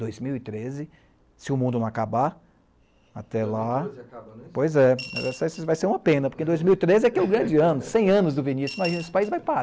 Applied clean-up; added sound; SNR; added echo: none; Coin (dropping) / Glass; 14 dB; none.